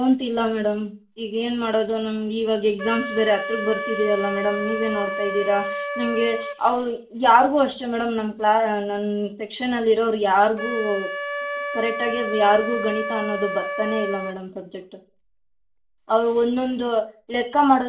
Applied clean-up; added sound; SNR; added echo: none; Wind instrument, woodwind instrument; 9 dB; reverberation time 0.3 s.